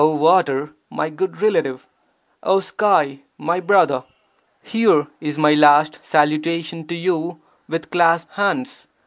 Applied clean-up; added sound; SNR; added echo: none; none; none; none.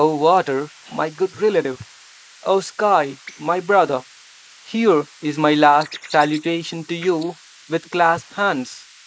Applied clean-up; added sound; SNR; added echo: neural mask model Resemble Enhance denoiser.